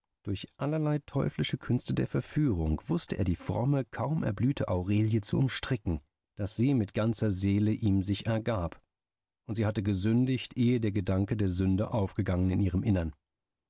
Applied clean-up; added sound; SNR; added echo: none; none; none; none.